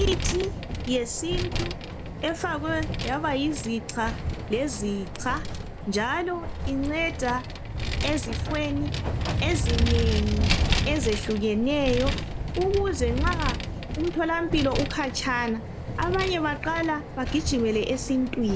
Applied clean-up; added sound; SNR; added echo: none; Vehicle; 1 dB; none.